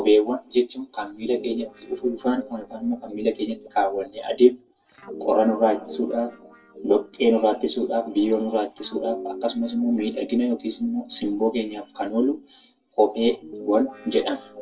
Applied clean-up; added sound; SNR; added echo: neural separator model SepFormer DNS4.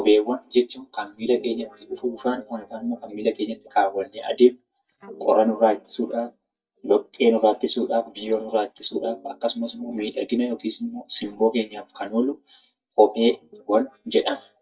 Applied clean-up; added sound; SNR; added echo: neural mask model DeepFilterNet 3.